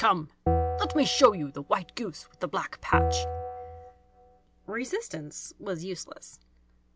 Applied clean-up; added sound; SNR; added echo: none; Bell; 2 dB; none.